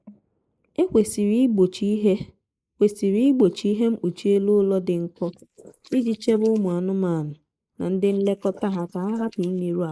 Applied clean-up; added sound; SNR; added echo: neural mask model Resemble Enhance denoiser.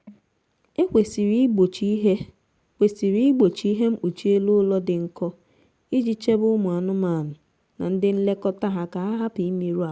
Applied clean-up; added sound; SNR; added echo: none; none; none; none.